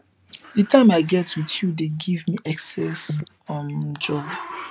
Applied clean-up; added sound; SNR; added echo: none; Growling; 19 dB; none.